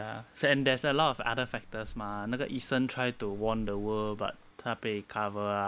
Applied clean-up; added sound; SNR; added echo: none; Boat, Water vehicle; 14 dB; none.